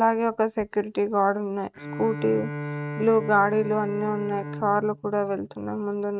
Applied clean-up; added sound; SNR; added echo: neural mask model RNNoise.